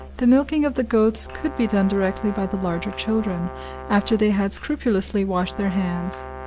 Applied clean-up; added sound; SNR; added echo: none; Brass instrument + Musical instrument; 14 dB; none.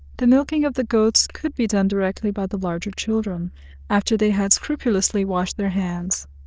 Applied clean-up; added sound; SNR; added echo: neural diffusion model UNIVERSE++.